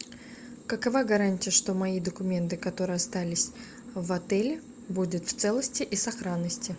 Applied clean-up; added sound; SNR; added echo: none; none; none; none.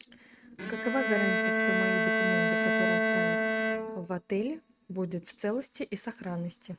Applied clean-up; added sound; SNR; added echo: neural mask model RNNoise.